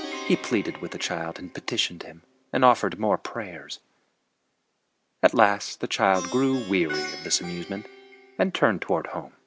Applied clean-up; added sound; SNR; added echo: none; Plucked string instrument; 15 dB; none.